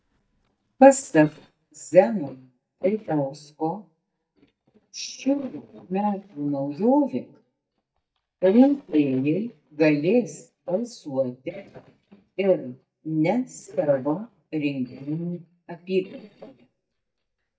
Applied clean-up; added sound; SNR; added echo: neural mask model DeepFilterNet 3.